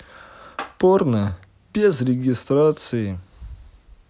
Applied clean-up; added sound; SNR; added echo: none; none; none; none.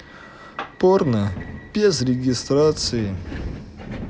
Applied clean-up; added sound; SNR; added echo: none; Subway, metro, underground; 13 dB; none.